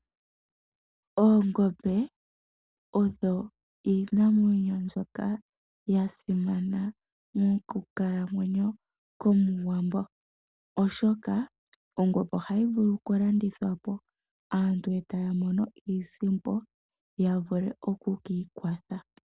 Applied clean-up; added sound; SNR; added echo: none; none; none; none.